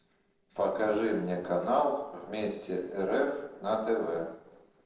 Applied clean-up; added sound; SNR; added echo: neural separator model SepFormer DNS4.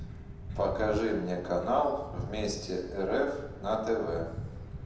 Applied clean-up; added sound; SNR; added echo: none; Thunder / Bicycle; 9 dB; reverberation time 0.8 s.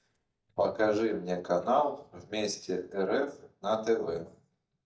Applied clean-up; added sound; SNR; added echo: neural mask model DeepFilterNet 3.